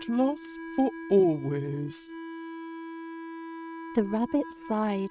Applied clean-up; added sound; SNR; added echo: neural mask model RNNoise.